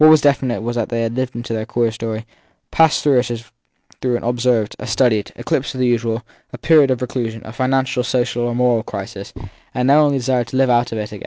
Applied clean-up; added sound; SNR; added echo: none; none; none; none.